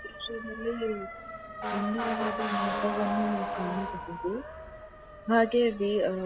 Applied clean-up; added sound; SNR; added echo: none; Motor vehicle (road) / Siren; 5 dB; none.